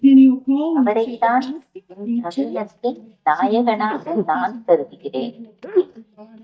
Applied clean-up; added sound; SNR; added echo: neural mask model DeepFilterNet 3.